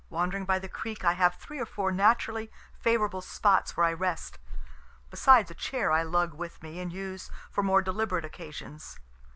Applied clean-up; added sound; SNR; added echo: none; none; none; none.